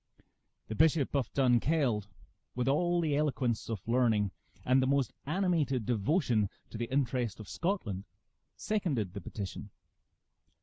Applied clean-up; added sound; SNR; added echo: none; none; none; none.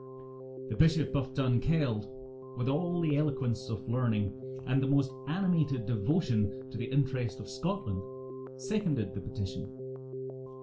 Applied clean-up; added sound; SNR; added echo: none; Keyboard (musical); 10 dB; reverberation time 0.2 s.